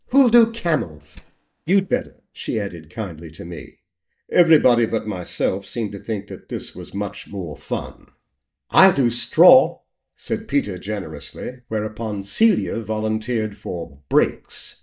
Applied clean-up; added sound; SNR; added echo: neural mask model DeepFilterNet 3.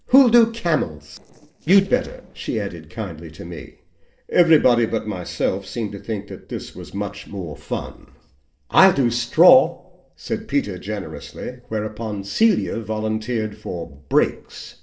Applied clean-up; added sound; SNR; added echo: neural separator model SepFormer DNS4.